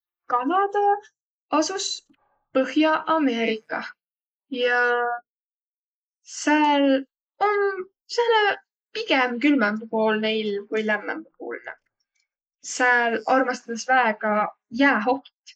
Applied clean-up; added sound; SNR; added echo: neural mask model Resemble Enhance denoiser.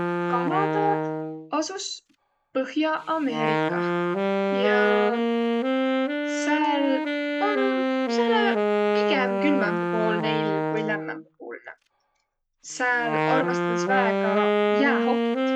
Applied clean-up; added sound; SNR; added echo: none; Wind instrument, woodwind instrument; -3 dB; none.